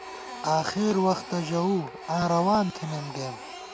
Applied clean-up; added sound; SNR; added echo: none; Printer; 13 dB; none.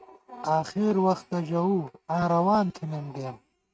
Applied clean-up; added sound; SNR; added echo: neural mask model RNNoise.